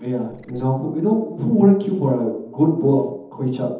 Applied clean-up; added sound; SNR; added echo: neural separator model SepFormer DNS4.